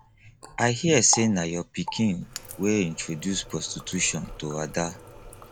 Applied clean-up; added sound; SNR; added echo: none; Water tap, faucet; 15 dB; none.